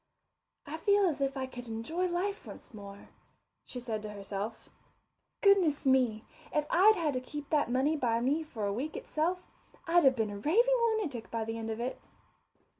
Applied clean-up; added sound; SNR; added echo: none; none; none; none.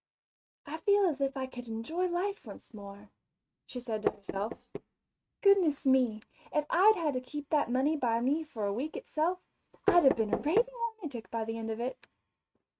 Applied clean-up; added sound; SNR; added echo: neural mask model RNNoise.